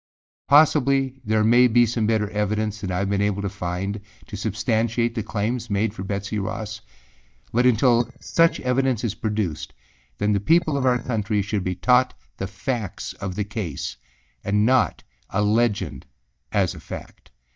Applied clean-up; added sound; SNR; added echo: neural mask model DeepFilterNet 3.